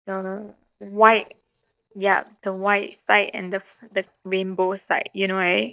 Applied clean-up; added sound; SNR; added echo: neural mask model DeepFilterNet 3.